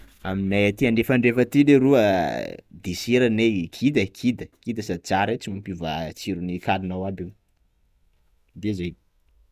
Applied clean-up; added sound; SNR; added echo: none; none; none; none.